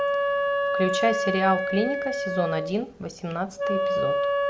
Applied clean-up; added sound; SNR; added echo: none; Wind instrument, woodwind instrument; -2 dB; none.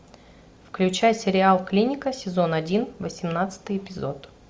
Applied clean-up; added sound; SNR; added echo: none; none; none; none.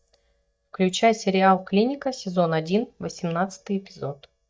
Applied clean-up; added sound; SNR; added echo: neural mask model DeepFilterNet 3.